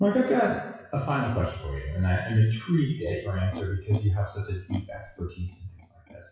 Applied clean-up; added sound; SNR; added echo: classical method WPE with log-MMSE.